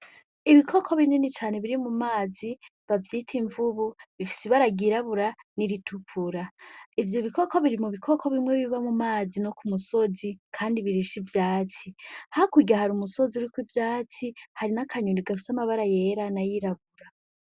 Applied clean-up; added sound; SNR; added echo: none; none; none; none.